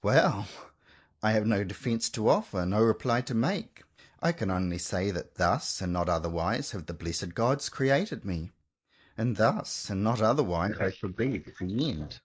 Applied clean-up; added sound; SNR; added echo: neural mask model Resemble Enhance denoiser.